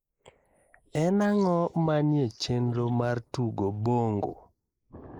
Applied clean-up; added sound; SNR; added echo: neural mask model Resemble Enhance denoiser.